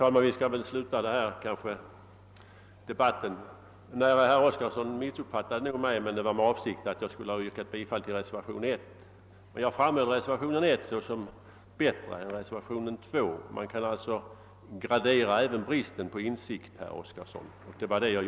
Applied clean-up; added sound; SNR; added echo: none; none; none; none.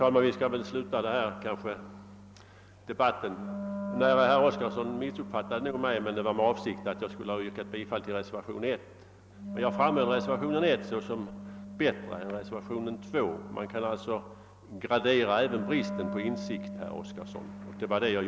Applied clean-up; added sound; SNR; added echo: none; Wind instrument, woodwind instrument; 10 dB; none.